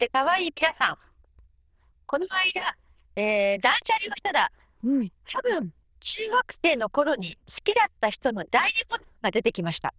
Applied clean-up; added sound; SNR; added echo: neural diffusion model UNIVERSE++.